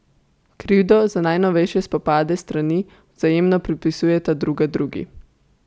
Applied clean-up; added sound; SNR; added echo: none; none; none; none.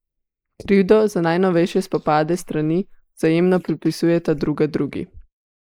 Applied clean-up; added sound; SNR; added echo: neural mask model Resemble Enhance denoiser.